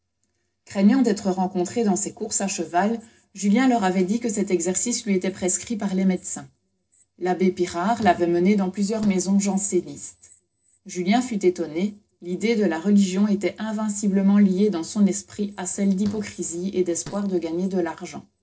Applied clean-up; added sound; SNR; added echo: neural separator model SepFormer DNS4.